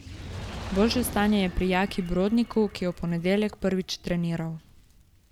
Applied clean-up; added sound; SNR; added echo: none; Fire; 14 dB; none.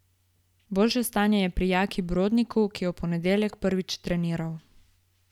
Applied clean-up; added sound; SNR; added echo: none; none; none; none.